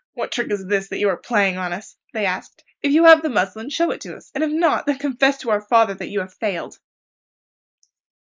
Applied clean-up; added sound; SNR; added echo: neural mask model Resemble Enhance denoiser.